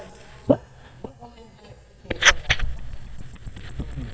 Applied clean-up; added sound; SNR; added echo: neural mask model DeepFilterNet 3.